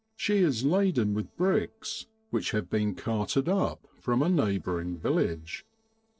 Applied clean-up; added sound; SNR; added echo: neural separator model SepFormer DNS4.